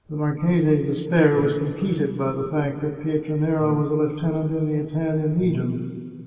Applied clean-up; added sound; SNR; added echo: none; Brass instrument; 16 dB; reverberation time 2.4 s.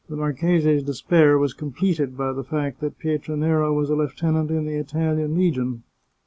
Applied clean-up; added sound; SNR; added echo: none; none; none; none.